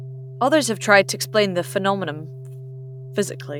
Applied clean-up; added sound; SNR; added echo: none; Organ; 13 dB; none.